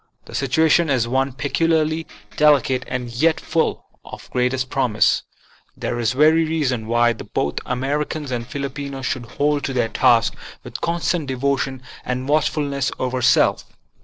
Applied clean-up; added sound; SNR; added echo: neural separator model SepFormer DNS4.